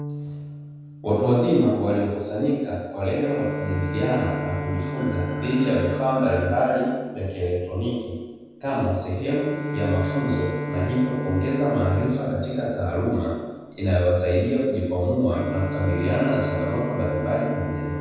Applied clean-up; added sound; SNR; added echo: none; Bowed string instrument; 8 dB; reverberation time 1.2 s.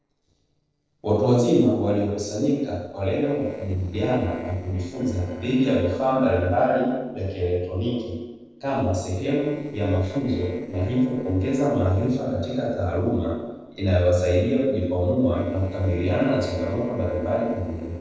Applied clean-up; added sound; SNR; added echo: neural separator model SepFormer DNS4.